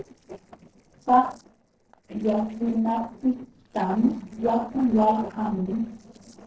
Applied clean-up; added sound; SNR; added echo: neural separator model SepFormer DNS4.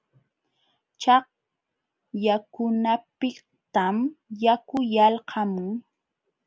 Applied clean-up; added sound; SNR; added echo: none; none; none; none.